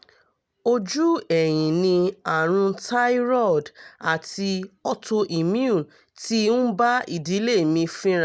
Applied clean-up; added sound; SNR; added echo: none; none; none; none.